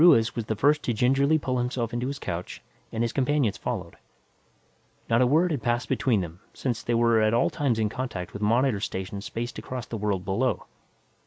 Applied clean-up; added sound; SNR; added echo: none; none; none; none.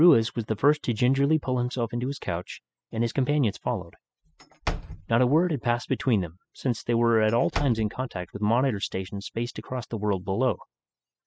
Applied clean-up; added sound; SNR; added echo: classical method spectral subtraction.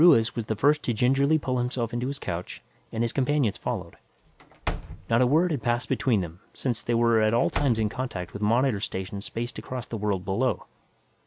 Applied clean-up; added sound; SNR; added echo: none; Slam / Wood; 11 dB; none.